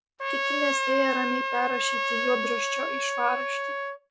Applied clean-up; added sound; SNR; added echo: none; Trumpet; -1 dB; none.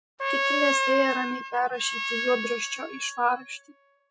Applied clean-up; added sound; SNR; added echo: classical method spectral subtraction.